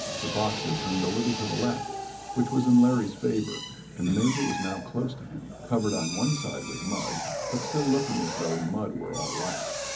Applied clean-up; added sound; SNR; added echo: none; Drill; 7 dB; reverberation time 0.4 s.